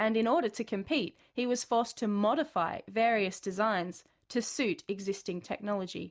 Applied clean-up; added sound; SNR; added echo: none; none; none; none.